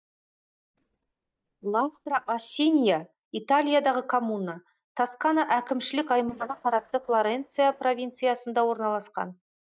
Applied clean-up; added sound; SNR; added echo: neural mask model DeepFilterNet 3.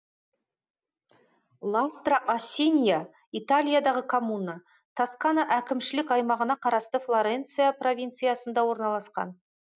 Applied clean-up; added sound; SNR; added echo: none; none; none; none.